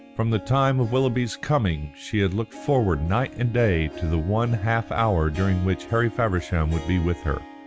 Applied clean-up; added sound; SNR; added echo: none; Harp; 17 dB; none.